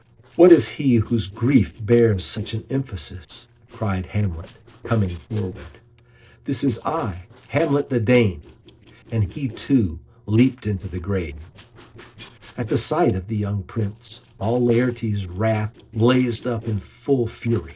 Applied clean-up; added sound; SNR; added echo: neural separator model SepFormer DNS4.